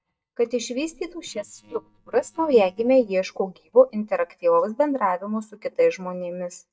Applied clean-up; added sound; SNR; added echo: neural mask model DeepFilterNet 3.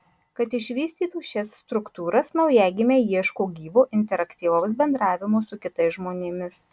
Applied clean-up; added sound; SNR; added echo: none; none; none; none.